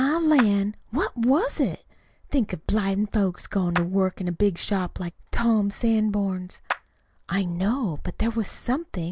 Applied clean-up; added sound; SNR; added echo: none; Clapping; 13 dB; none.